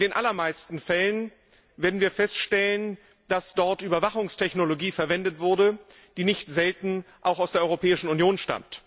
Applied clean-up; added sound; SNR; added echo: none; none; none; none.